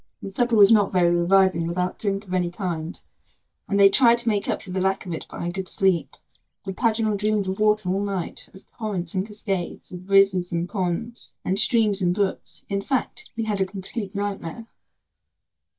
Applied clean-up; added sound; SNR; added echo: neural mask model DeepFilterNet 3.